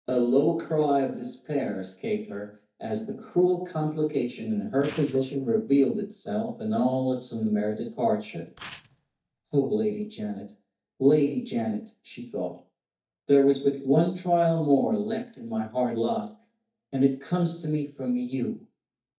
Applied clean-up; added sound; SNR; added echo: neural mask model DeepFilterNet 3.